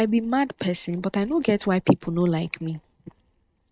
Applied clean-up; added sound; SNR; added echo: neural mask model RNNoise.